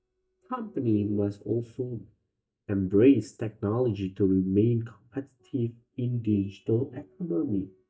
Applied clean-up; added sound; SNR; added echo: neural mask model DeepFilterNet 3.